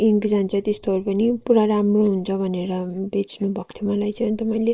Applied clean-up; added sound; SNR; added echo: neural mask model Resemble Enhance denoiser.